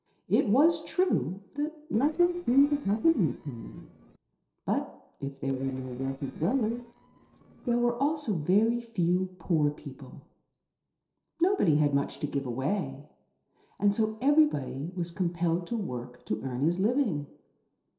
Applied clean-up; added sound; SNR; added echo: neural separator model SepFormer DNS4.